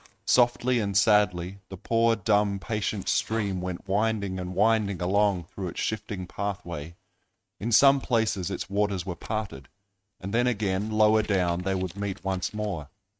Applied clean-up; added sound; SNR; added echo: neural mask model RNNoise.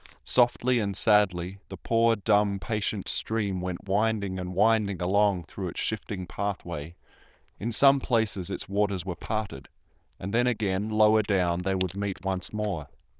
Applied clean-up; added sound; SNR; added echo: neural diffusion model UNIVERSE++.